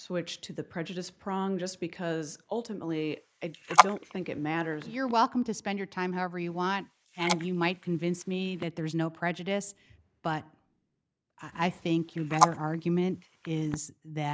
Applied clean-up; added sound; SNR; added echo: neural mask model Resemble Enhance denoiser.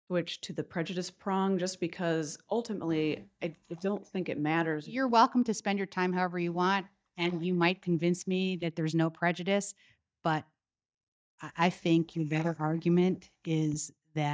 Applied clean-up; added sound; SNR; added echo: neural mask model DeepFilterNet 3.